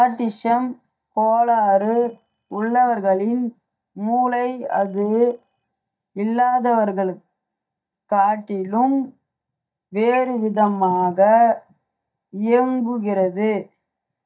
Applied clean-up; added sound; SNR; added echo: neural mask model DeepFilterNet 3.